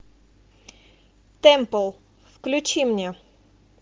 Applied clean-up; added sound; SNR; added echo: none; none; none; none.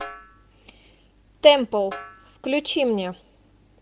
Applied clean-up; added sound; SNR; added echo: none; Snare drum; 20 dB; none.